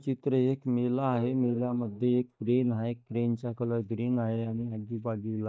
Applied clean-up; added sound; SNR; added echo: neural mask model DeepFilterNet 3.